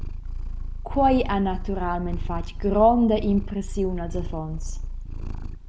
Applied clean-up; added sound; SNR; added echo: none; Purr; 5 dB; none.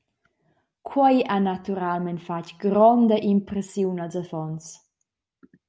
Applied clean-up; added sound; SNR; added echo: none; none; none; none.